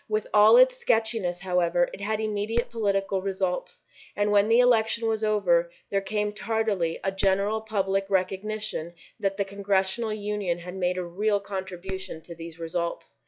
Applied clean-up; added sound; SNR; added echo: classical method log-MMSE.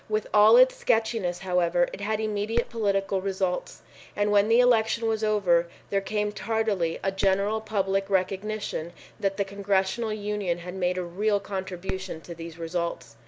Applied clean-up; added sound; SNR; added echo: none; Fireworks; 16 dB; none.